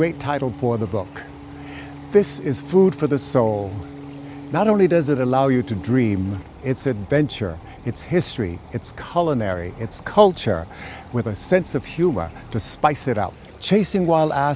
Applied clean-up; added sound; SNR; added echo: none; none; none; none.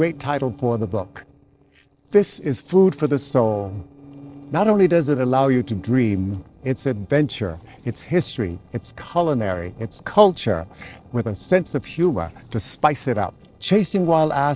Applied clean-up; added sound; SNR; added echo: neural separator model SepFormer DNS4.